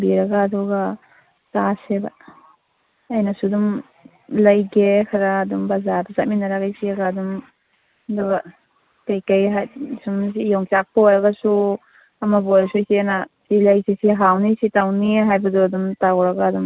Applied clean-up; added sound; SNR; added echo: none; none; none; none.